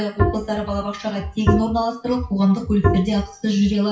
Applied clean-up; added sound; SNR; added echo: classical method WPE with log-MMSE.